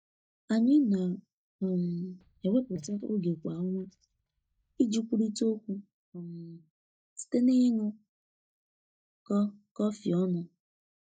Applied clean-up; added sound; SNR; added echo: neural mask model DeepFilterNet 3.